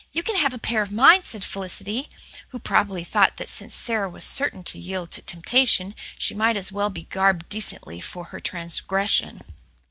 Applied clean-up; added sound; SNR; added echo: none; none; none; none.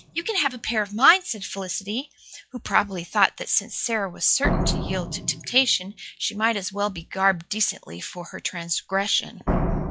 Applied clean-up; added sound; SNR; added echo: classical method log-MMSE.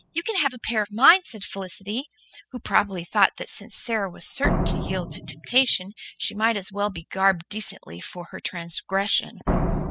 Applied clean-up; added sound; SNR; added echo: classical method spectral subtraction.